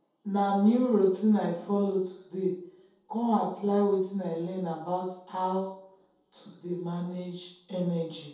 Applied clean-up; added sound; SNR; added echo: none; none; none; reverberation time 0.7 s.